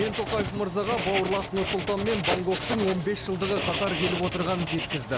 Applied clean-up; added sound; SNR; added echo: none; Writing; 4 dB; none.